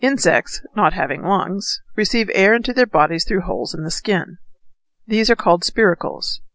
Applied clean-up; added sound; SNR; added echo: none; none; none; none.